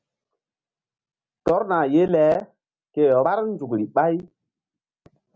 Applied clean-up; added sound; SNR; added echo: none; none; none; none.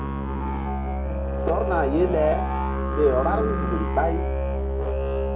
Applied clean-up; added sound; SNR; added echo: none; Musical instrument; -2 dB; reverberation time 1.3 s.